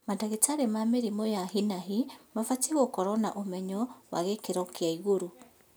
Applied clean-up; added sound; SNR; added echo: none; none; none; none.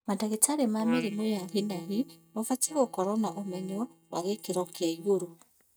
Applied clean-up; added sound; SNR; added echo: neural mask model DeepFilterNet 3.